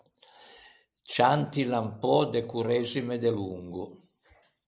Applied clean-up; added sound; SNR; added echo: none; none; none; none.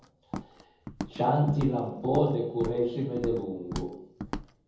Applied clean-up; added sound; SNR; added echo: none; Walk, footsteps; 10 dB; reverberation time 0.7 s.